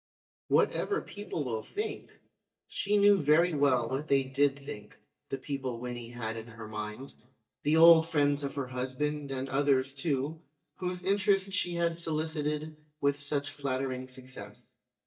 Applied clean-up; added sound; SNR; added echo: neural mask model DeepFilterNet 3.